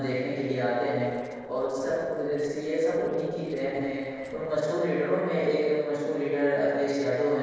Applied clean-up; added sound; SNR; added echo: neural separator model SepFormer DNS4.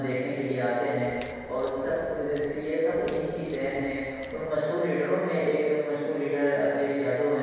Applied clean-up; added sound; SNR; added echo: none; Crack; 17 dB; reverberation time 1.9 s.